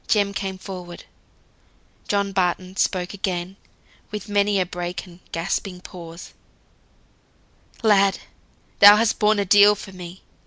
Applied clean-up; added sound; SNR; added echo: none; none; none; none.